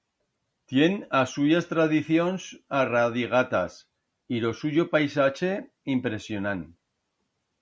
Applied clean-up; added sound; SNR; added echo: none; none; none; none.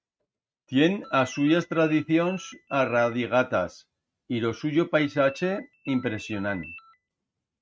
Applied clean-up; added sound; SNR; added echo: neural mask model RNNoise.